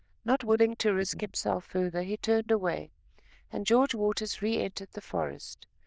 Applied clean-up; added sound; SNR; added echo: neural diffusion model UNIVERSE++.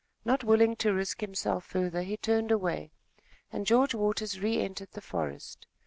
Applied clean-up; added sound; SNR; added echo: none; none; none; none.